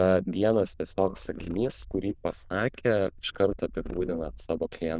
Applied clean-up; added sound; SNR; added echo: neural diffusion model UNIVERSE++.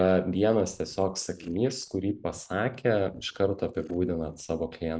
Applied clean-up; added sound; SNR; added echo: neural mask model Resemble Enhance denoiser.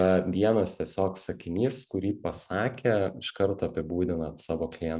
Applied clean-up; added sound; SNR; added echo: none; none; none; none.